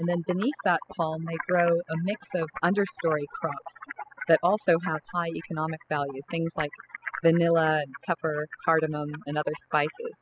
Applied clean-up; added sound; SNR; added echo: classical method spectral subtraction.